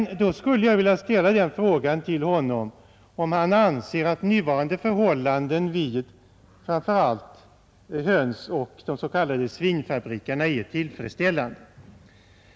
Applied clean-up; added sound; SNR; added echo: none; none; none; none.